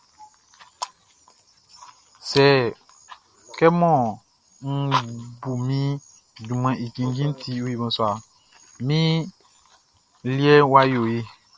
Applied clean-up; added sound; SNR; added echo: none; none; none; none.